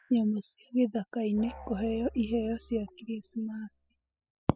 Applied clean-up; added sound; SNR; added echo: classical method spectral subtraction.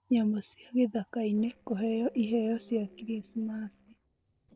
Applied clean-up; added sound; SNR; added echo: neural separator model SepFormer DNS4.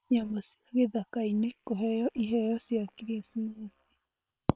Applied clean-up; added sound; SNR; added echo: neural separator model SepFormer WHAM!.